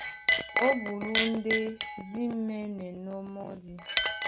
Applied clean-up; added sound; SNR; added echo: none; Chink, clink; 0 dB; none.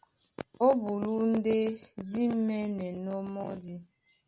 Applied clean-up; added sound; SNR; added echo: none; none; none; none.